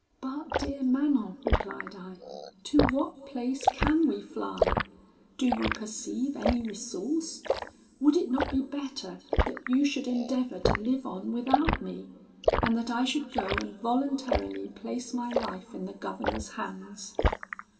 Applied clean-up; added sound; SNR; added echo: none; Liquid; 2 dB; reverberation time 2.6 s.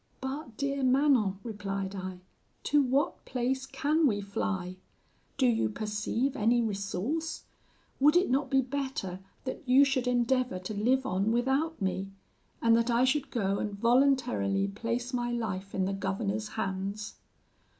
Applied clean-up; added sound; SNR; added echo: none; none; none; none.